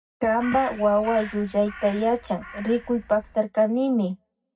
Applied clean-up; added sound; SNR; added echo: none; Crow; 16 dB; reverberation time 0.4 s.